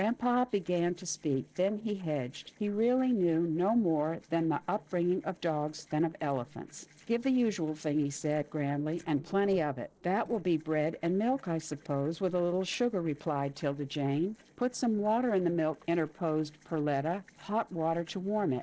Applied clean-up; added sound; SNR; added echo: neural separator model SepFormer DNS4.